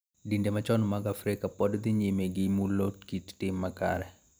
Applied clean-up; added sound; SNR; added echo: none; none; none; none.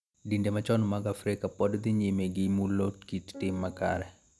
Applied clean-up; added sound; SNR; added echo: none; Piano; 15 dB; none.